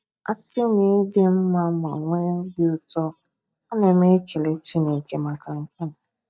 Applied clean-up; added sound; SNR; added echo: neural mask model DeepFilterNet 3.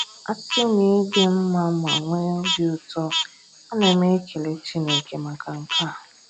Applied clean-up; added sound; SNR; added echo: none; Frog; 6 dB; none.